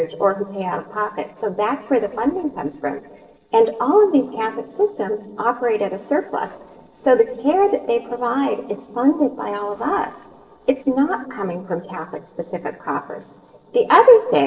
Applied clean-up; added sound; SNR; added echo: neural separator model SepFormer DNS4.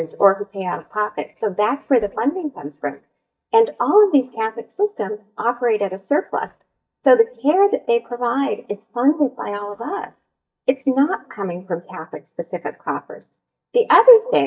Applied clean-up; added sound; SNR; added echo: neural mask model DeepFilterNet 3.